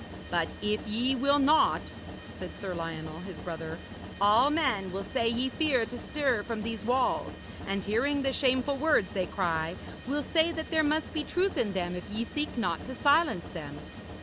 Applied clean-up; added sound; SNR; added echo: none; Mechanisms; 12 dB; none.